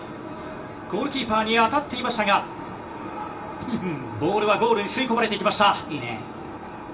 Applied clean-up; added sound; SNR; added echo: none; none; none; reverberation time 0.4 s.